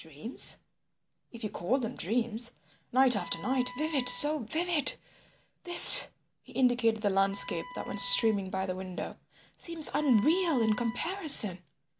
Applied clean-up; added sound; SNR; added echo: none; Wind instrument, woodwind instrument; 19 dB; none.